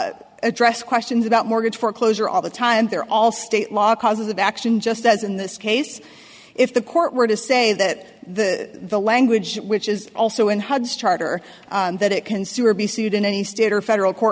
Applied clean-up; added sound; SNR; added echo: none; none; none; none.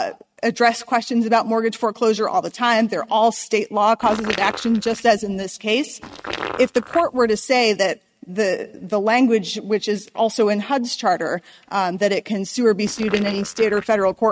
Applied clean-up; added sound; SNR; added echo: neural mask model RNNoise.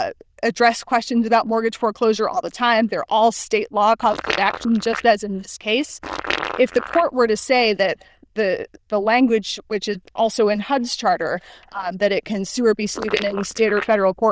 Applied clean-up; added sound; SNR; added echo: neural diffusion model UNIVERSE++.